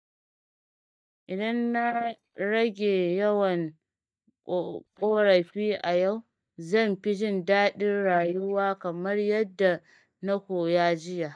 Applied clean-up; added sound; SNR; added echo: neural mask model DeepFilterNet 3.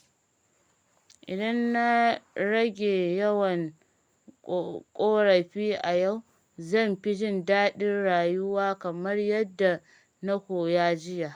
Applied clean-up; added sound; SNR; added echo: none; none; none; none.